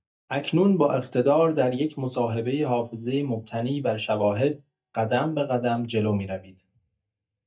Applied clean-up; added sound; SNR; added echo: neural mask model DeepFilterNet 3.